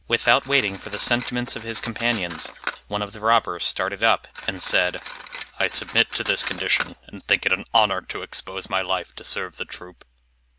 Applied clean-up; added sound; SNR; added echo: none; Cutlery, silverware; 13 dB; none.